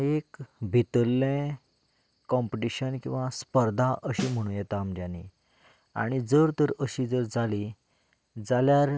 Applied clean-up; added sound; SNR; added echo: none; Snare drum; 14 dB; none.